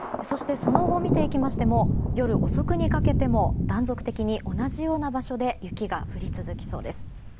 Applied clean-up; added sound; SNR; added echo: none; Thunder; -2 dB; none.